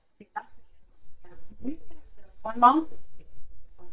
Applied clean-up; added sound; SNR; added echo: neural mask model DeepFilterNet 3.